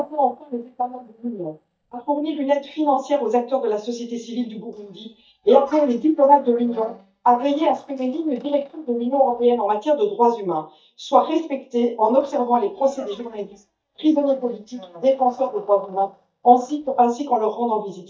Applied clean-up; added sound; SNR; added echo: neural mask model DeepFilterNet 3.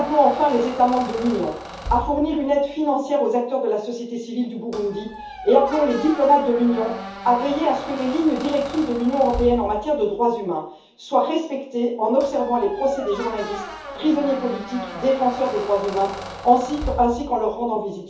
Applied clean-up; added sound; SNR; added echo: none; Squeak; 13 dB; reverberation time 0.6 s.